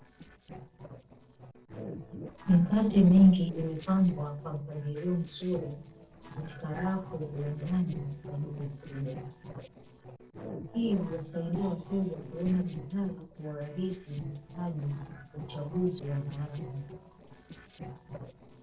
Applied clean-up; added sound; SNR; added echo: neural separator model SepFormer DNS4.